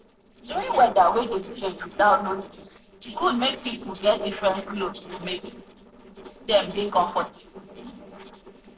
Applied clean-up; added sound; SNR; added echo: neural separator model SepFormer DNS4.